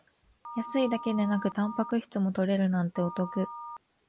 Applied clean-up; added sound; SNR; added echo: none; Telephone; 14 dB; none.